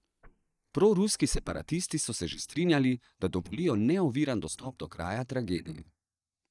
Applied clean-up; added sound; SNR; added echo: neural mask model DeepFilterNet 3.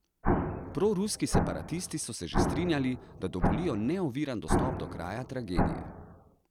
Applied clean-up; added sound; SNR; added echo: none; Explosion; -1 dB; none.